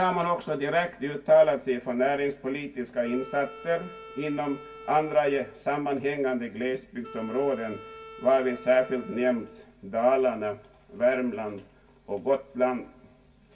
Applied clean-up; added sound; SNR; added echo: none; Wind instrument, woodwind instrument; 18 dB; reverberation time 0.2 s.